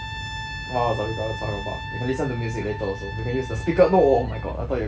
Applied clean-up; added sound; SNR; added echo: none; Brass instrument; 12 dB; none.